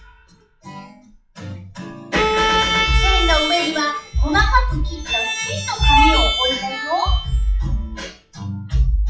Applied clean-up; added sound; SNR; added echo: classical method WPE with log-MMSE.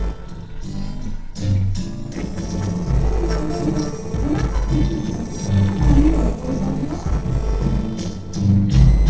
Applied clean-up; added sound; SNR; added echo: neural separator model SepFormer DNS4.